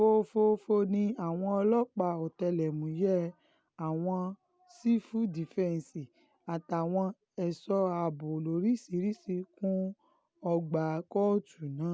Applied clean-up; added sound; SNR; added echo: none; none; none; none.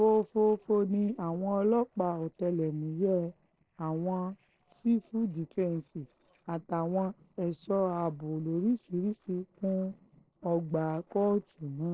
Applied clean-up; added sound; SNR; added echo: neural separator model SepFormer DNS4.